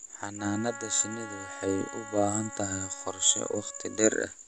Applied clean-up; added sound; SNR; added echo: none; Wind instrument, woodwind instrument; 15 dB; none.